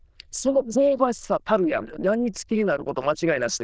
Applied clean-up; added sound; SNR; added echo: neural diffusion model UNIVERSE++.